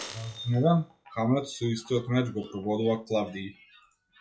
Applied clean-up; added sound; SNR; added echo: classical method log-MMSE.